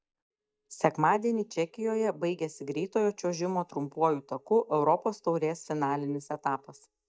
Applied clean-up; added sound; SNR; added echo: neural mask model DeepFilterNet 3.